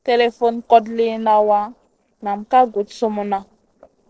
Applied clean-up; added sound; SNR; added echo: neural separator model SepFormer DNS4.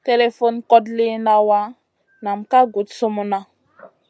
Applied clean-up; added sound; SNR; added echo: none; none; none; none.